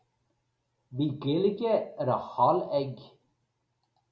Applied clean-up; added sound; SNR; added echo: none; none; none; none.